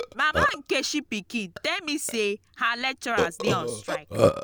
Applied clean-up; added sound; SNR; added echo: none; Burping, eructation; 1 dB; none.